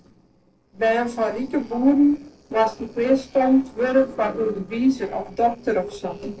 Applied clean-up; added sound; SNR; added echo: neural separator model SepFormer DNS4.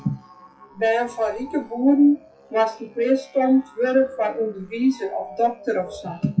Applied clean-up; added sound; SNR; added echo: classical method WPE with log-MMSE.